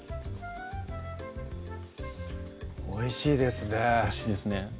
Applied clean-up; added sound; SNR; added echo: none; none; none; none.